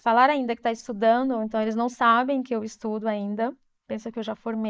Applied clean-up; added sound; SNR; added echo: neural mask model Resemble Enhance denoiser.